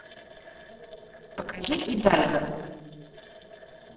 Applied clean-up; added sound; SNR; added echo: neural separator model SepFormer DNS4.